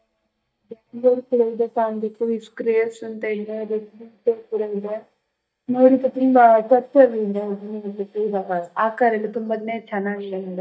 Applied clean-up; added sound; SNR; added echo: neural mask model DeepFilterNet 3.